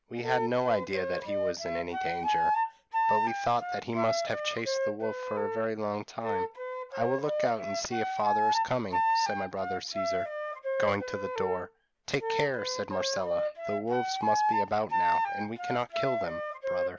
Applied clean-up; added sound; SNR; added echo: none; Wind instrument, woodwind instrument; -2 dB; none.